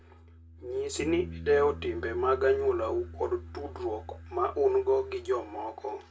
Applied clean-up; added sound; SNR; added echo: none; Bass guitar; 14 dB; reverberation time 0.2 s.